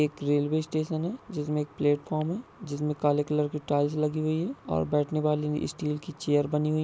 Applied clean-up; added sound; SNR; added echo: none; none; none; none.